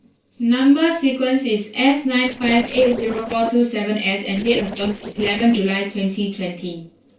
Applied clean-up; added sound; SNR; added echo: neural separator model SepFormer DNS4.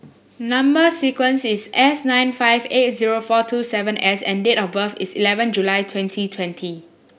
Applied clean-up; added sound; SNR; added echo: none; none; none; none.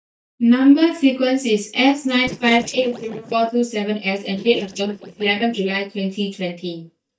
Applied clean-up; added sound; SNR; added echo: neural mask model DeepFilterNet 3.